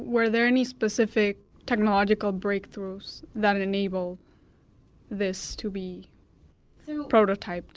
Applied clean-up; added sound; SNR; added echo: none; none; none; none.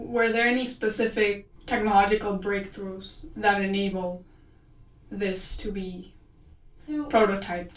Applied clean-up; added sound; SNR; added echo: none; none; none; reverberation time 0.2 s.